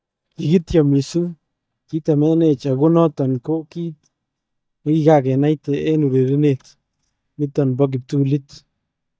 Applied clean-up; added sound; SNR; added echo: neural mask model DeepFilterNet 3.